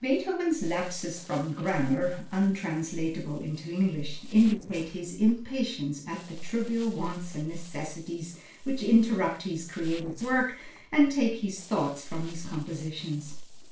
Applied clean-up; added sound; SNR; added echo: neural separator model SepFormer DNS4.